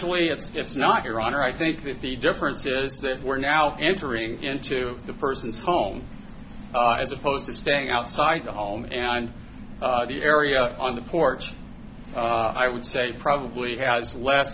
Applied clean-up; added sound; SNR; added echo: none; none; none; none.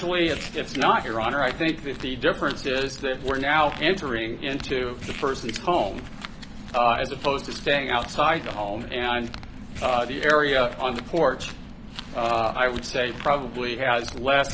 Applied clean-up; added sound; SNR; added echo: none; Crumpling, crinkling; 16 dB; none.